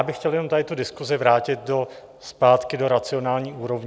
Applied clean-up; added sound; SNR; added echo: none; none; none; none.